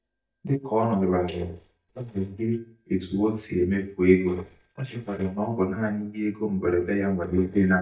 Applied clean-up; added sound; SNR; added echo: neural mask model DeepFilterNet 3.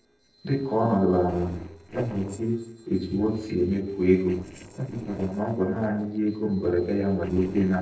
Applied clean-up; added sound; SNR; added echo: neural separator model SepFormer DNS4.